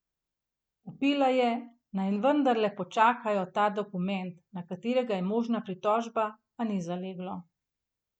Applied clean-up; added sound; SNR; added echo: none; none; none; none.